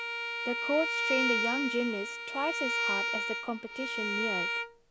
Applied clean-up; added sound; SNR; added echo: none; Bowed string instrument; -2 dB; none.